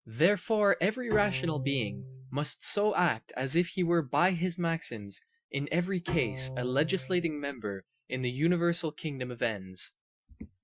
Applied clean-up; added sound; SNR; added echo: classical method Wiener filter.